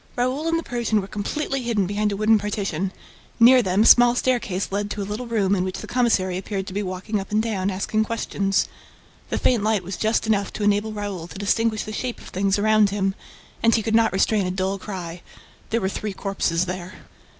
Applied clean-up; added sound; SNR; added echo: none; none; none; none.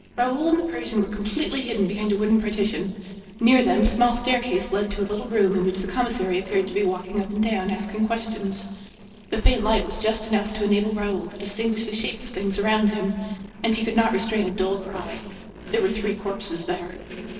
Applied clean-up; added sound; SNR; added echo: neural separator model SepFormer DNS4.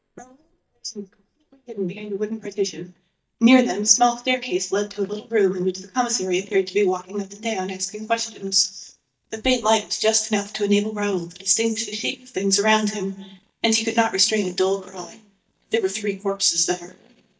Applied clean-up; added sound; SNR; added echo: neural mask model DeepFilterNet 3.